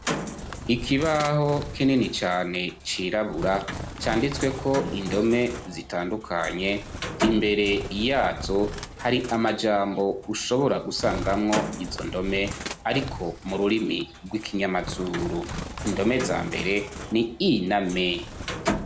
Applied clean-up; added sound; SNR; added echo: none; Bird; 9 dB; none.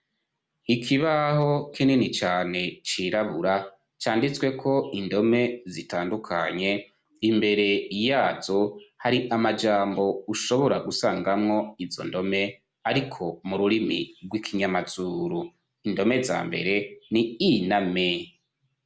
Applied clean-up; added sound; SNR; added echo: none; none; none; none.